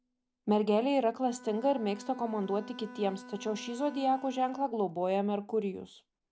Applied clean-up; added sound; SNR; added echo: none; Bowed string instrument; 19 dB; none.